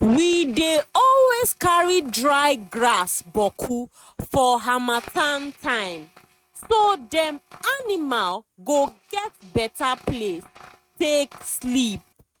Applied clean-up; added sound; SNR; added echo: neural mask model RNNoise.